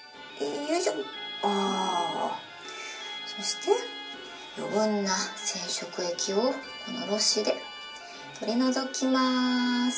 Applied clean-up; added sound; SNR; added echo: none; none; none; reverberation time 0.3 s.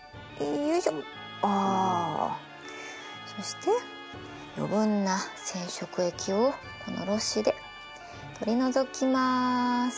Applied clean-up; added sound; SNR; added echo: none; none; none; none.